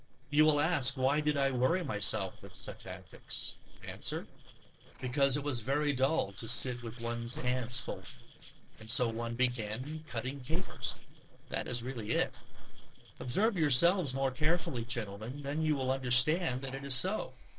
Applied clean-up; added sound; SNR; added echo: neural separator model SepFormer DNS4.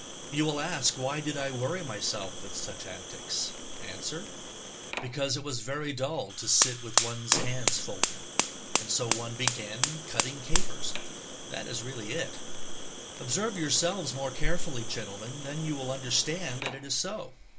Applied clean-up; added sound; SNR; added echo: none; Fire; 4 dB; reverberation time 0.2 s.